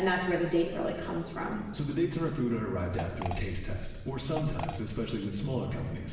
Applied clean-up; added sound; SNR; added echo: none; Fart; 11 dB; reverberation time 1.2 s.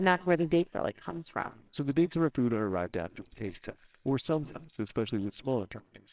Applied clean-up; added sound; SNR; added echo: neural separator model SepFormer WHAMR!.